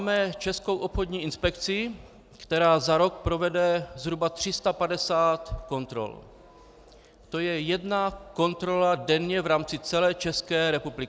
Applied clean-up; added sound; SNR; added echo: none; none; none; none.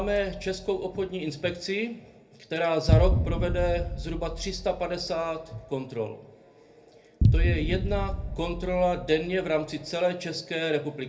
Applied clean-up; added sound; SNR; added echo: none; Boom; 1 dB; reverberation time 0.3 s.